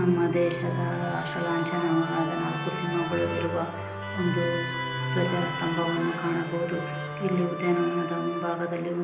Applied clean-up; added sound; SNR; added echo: none; Musical instrument; 5 dB; reverberation time 0.9 s.